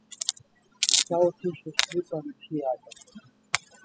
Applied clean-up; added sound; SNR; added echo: classical method spectral subtraction.